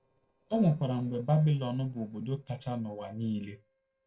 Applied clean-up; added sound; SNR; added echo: neural separator model SepFormer DNS4.